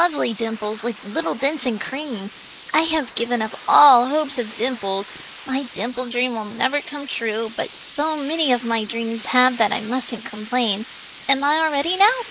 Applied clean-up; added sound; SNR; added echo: neural mask model Resemble Enhance denoiser.